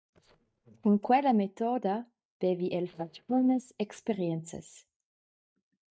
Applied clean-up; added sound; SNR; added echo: neural mask model DeepFilterNet 3.